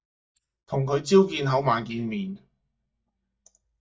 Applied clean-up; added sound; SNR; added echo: neural mask model DeepFilterNet 3.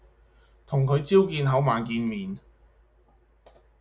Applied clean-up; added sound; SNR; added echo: none; none; none; none.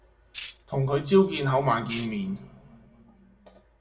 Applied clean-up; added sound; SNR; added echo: none; Tambourine; 0 dB; reverberation time 1.4 s.